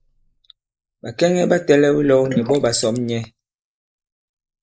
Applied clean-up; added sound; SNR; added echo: neural mask model Resemble Enhance denoiser.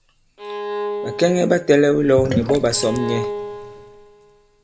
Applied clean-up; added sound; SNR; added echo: none; Bowed string instrument + Sink (filling or washing); 8 dB; none.